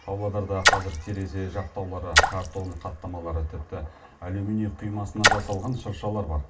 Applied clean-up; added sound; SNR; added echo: none; Splash, splatter; -4 dB; reverberation time 0.2 s.